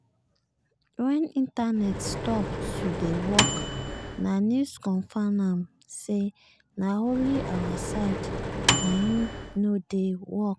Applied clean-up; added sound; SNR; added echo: none; Microwave oven; 1 dB; none.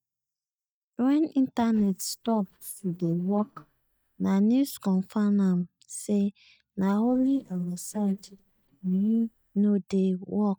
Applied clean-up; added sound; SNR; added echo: neural mask model DeepFilterNet 3.